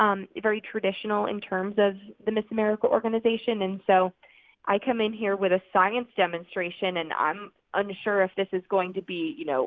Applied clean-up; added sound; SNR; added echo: none; none; none; none.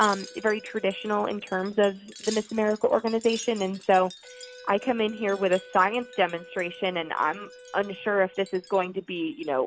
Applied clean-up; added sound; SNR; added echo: none; Wind chime + Wind instrument, woodwind instrument; 18 dB; none.